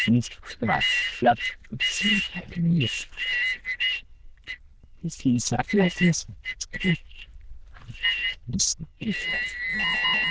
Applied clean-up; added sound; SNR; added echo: neural diffusion model UNIVERSE++.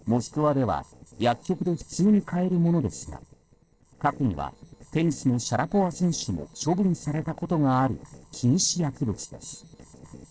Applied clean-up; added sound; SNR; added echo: neural separator model SepFormer DNS4.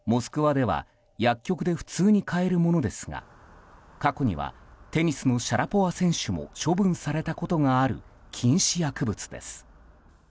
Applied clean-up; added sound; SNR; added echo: none; none; none; none.